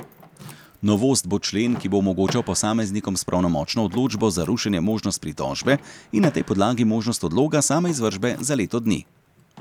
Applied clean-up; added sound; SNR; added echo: none; Door / Car; 18 dB; none.